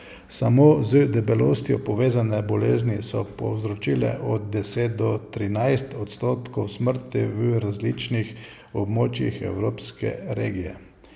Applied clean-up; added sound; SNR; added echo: none; none; none; none.